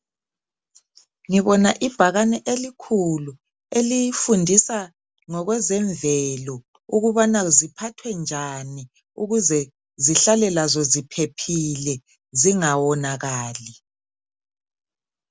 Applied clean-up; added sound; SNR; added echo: none; none; none; none.